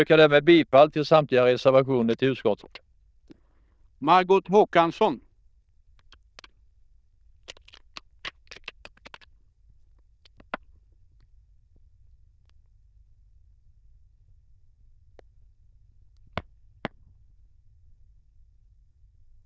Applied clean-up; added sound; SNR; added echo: neural diffusion model UNIVERSE++.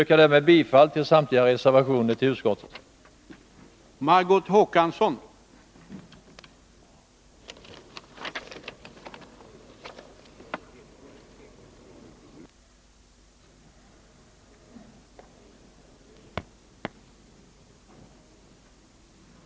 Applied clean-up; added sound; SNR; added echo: none; Walk, footsteps; 12 dB; none.